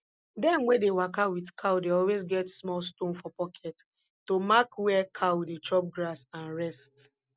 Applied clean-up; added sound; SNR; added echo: none; none; none; none.